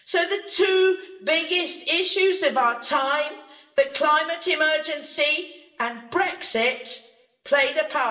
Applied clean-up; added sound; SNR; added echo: none; none; none; reverberation time 0.7 s.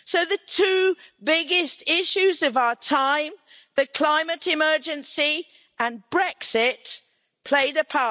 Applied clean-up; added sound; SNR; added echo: none; none; none; none.